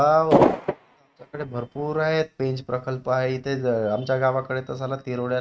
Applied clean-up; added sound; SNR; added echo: neural mask model RNNoise.